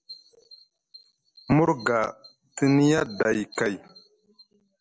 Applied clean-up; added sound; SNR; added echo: none; none; none; none.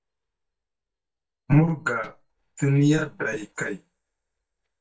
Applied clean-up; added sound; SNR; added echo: neural mask model DeepFilterNet 3.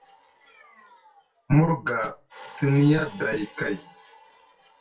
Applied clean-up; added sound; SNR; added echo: classical method WPE with log-MMSE.